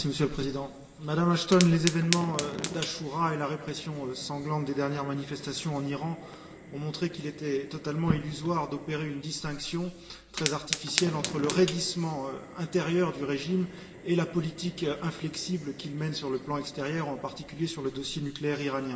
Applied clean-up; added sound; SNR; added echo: none; Fire; 11 dB; reverberation time 1.3 s.